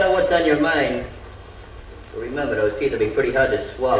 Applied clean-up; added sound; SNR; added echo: none; none; none; reverberation time 0.7 s.